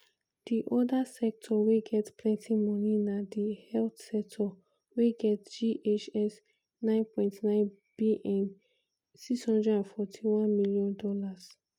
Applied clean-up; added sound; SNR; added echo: none; none; none; none.